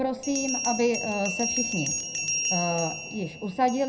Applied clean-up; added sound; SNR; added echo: none; Bell; 3 dB; reverberation time 0.4 s.